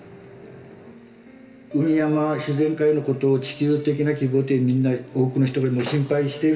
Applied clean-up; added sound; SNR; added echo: none; none; none; reverberation time 1.4 s.